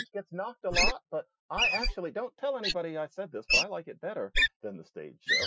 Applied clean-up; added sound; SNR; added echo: classical method Wiener filter.